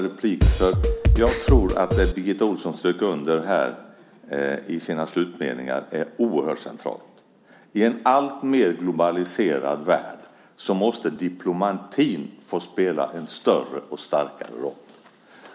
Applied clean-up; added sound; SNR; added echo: none; Drum kit; -5 dB; none.